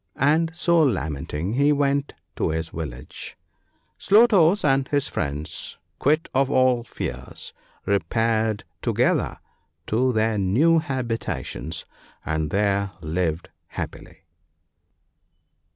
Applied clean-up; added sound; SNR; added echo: none; none; none; none.